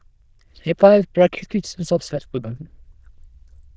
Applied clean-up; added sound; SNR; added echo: neural diffusion model UNIVERSE++.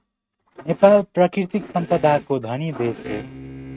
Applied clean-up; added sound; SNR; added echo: neural mask model RNNoise.